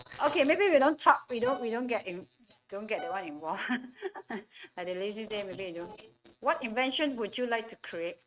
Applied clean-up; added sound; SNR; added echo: neural mask model RNNoise.